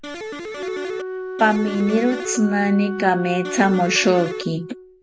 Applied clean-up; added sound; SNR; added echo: none; Electric guitar + Wind instrument, woodwind instrument; 8 dB; none.